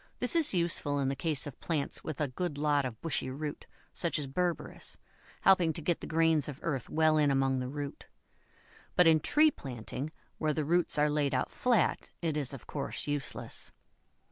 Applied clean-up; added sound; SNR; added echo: none; none; none; none.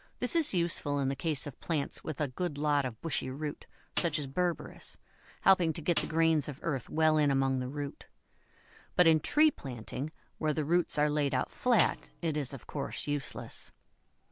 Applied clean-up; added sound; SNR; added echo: none; Snare drum; 13 dB; none.